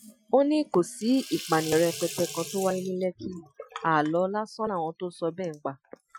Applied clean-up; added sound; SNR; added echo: classical method Wiener filter.